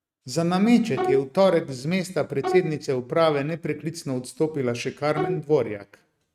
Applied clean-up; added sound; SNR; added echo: neural mask model RNNoise.